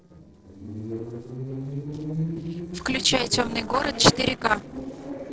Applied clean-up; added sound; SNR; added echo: neural separator model SepFormer DNS4.